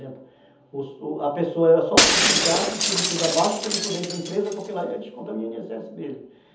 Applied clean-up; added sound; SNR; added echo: none; Shatter; -2 dB; reverberation time 0.7 s.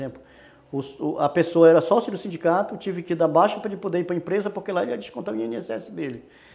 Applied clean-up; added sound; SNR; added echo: none; none; none; none.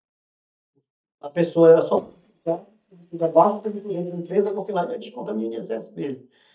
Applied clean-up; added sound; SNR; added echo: neural mask model DeepFilterNet 3.